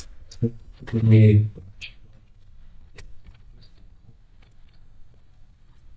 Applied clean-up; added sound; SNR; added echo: neural mask model DeepFilterNet 3.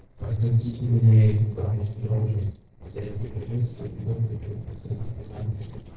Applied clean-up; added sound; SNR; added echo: neural separator model SepFormer DNS4.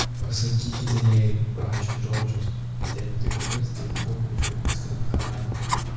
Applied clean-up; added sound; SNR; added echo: none; Writing; 0 dB; reverberation time 1.1 s.